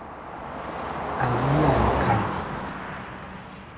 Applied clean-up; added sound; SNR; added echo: none; Car passing by; -2 dB; reverberation time 1.0 s.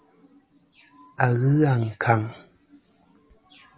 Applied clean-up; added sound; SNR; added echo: none; none; none; none.